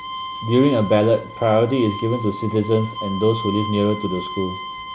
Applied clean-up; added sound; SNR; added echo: none; Bowed string instrument; 11 dB; none.